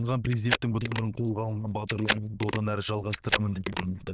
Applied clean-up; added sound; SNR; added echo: neural diffusion model UNIVERSE++.